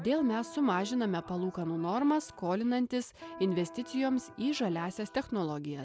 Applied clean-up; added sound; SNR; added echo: none; Electric guitar; 18 dB; none.